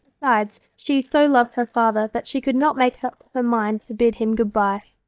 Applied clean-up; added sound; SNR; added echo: neural mask model DeepFilterNet 3.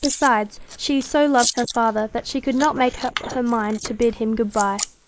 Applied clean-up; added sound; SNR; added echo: neural mask model Resemble Enhance denoiser.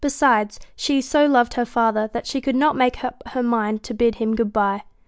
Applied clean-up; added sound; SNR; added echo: none; none; none; none.